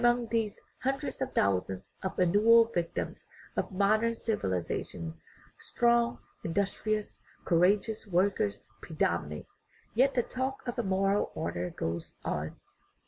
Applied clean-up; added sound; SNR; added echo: none; none; none; none.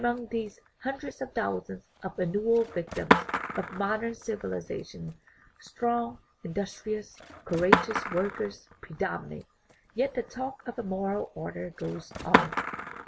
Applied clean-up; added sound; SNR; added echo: none; Skateboard; 1 dB; none.